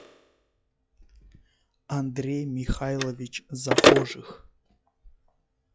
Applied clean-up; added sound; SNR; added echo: classical method log-MMSE.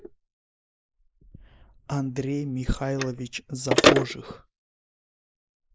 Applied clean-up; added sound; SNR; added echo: neural mask model Resemble Enhance denoiser.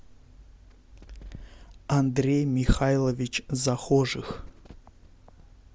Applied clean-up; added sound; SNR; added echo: none; none; none; none.